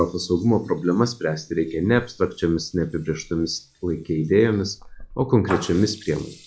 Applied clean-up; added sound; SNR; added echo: classical method log-MMSE.